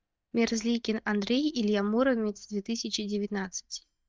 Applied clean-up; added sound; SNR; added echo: neural mask model DeepFilterNet 3.